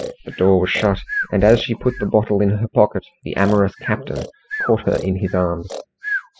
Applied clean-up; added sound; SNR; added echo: classical method spectral subtraction.